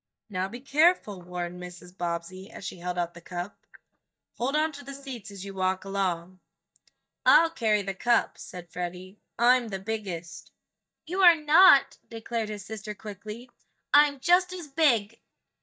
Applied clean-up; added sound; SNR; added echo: neural mask model DeepFilterNet 3.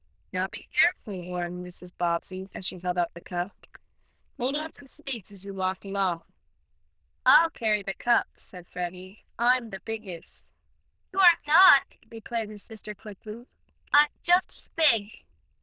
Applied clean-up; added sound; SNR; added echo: neural diffusion model UNIVERSE++.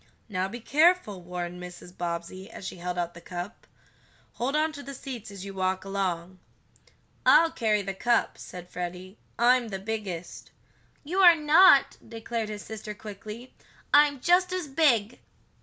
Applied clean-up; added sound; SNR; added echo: none; none; none; none.